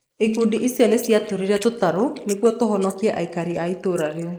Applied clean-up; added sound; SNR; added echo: neural mask model Resemble Enhance denoiser.